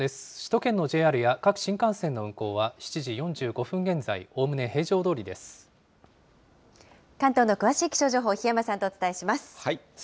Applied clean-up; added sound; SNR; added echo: none; none; none; none.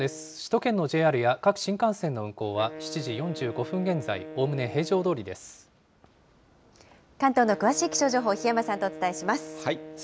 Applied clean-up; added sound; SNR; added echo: none; Wind instrument, woodwind instrument; 15 dB; none.